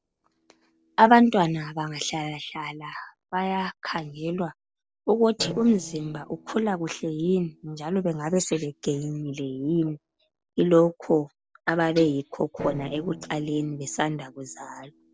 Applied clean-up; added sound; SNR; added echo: neural separator model SepFormer DNS4.